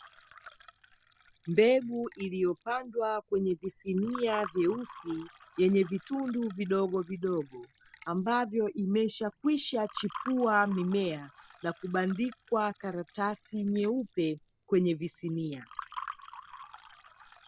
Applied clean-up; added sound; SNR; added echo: none; Fill (with liquid) / Water; 18 dB; none.